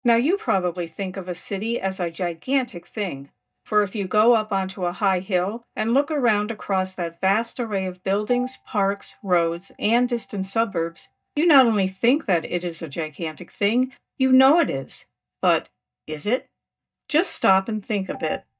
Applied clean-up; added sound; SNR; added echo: neural mask model DeepFilterNet 3.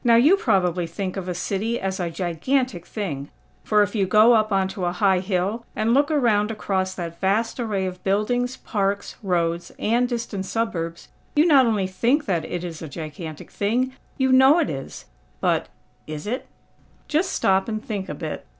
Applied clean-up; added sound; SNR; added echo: none; none; none; none.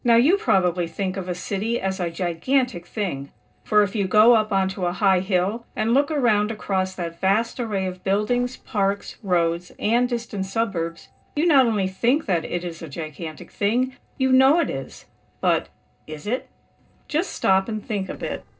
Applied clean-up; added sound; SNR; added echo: neural separator model SepFormer DNS4.